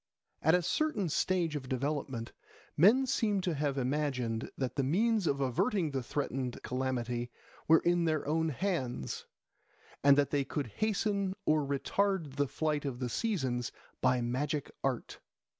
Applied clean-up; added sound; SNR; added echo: none; none; none; none.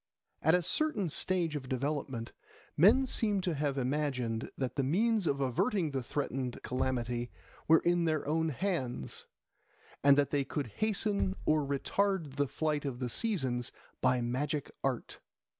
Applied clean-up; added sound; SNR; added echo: none; Bass drum; 14 dB; none.